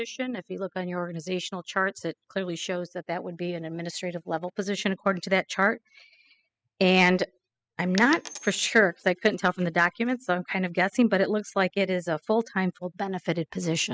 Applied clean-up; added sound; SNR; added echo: classical method spectral subtraction.